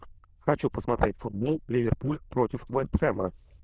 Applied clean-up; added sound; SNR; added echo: neural diffusion model UNIVERSE++.